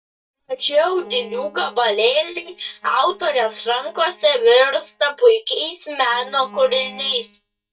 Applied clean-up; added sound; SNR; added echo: neural mask model DeepFilterNet 3.